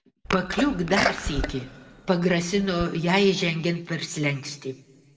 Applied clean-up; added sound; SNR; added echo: none; Sneeze; 5 dB; reverberation time 1.1 s.